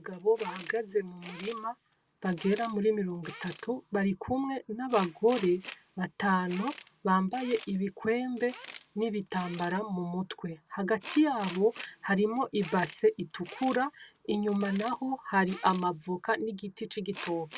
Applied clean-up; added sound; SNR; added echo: none; Tools; 19 dB; none.